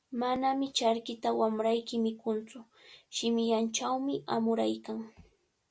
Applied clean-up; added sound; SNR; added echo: none; none; none; none.